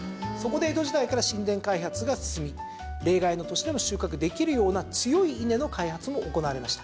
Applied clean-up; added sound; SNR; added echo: none; none; none; none.